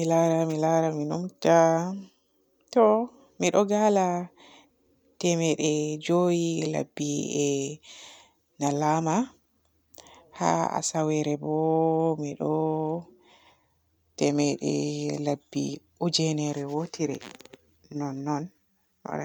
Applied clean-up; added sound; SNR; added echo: none; none; none; none.